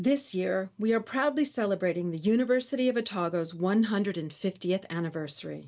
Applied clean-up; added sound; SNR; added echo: none; none; none; none.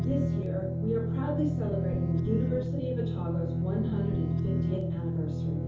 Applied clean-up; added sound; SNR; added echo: none; Guitar; -5 dB; reverberation time 0.6 s.